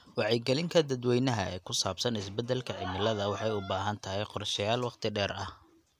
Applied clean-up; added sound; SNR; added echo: none; none; none; none.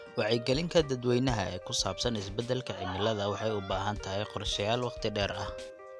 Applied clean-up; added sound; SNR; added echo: none; Guitar + Drum kit; 12 dB; none.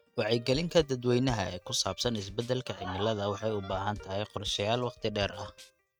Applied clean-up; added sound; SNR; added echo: neural mask model RNNoise.